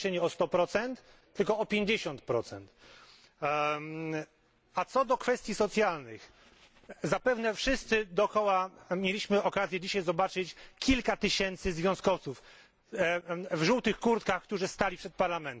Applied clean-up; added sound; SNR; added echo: none; none; none; none.